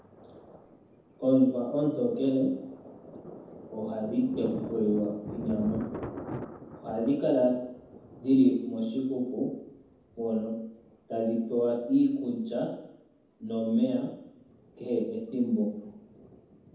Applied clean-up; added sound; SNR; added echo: none; Thunder; 15 dB; reverberation time 0.9 s.